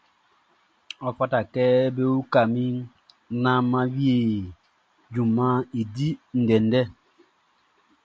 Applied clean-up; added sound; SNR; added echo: none; none; none; none.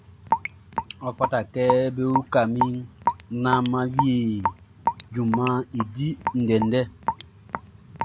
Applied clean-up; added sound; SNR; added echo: none; Raindrop / Drip; 4 dB; none.